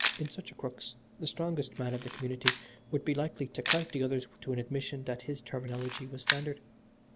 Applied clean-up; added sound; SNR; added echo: none; Camera; 1 dB; none.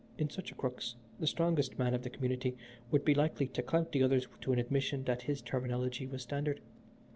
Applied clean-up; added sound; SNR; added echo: none; none; none; none.